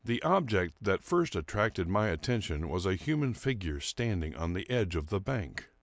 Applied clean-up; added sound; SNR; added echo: none; none; none; none.